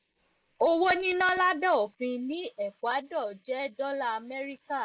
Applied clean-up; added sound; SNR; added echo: neural mask model Resemble Enhance denoiser.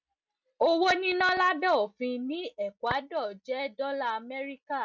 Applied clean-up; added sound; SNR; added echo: none; none; none; none.